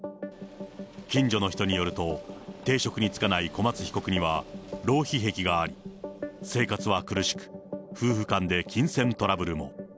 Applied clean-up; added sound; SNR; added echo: none; none; none; none.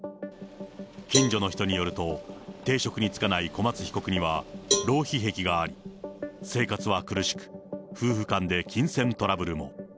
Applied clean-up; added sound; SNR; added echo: none; Cowbell; 6 dB; none.